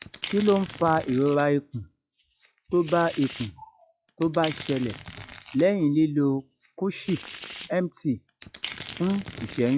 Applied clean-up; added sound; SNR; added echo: classical method log-MMSE.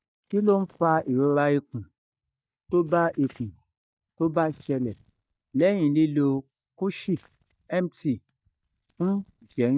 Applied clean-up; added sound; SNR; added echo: neural mask model DeepFilterNet 3.